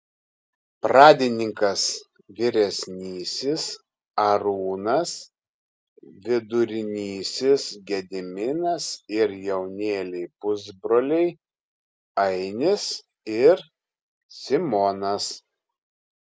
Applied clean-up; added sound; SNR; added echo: none; none; none; none.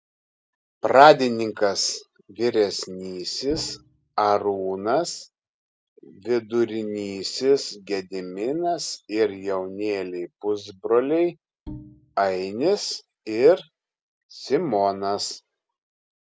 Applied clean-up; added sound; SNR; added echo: none; Bowed string instrument; 18 dB; none.